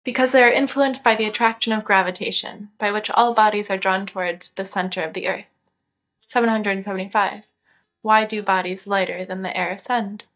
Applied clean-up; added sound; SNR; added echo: neural mask model DeepFilterNet 3.